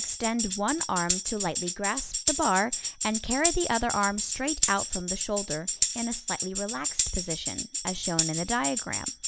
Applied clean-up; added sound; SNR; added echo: none; Tambourine; 0 dB; none.